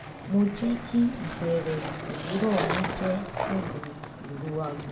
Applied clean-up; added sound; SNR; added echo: none; Skateboard; 5 dB; reverberation time 0.6 s.